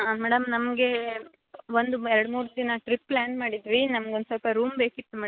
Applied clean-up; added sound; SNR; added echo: none; none; none; none.